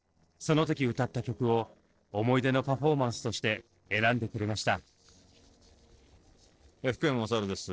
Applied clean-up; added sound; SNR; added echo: neural separator model SepFormer DNS4.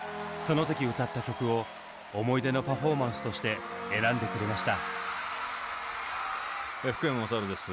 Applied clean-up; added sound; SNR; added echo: none; Brass instrument; 12 dB; none.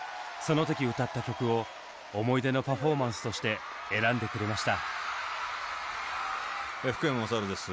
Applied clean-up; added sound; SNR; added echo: none; none; none; none.